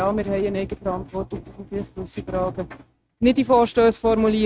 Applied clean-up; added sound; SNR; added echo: neural mask model RNNoise.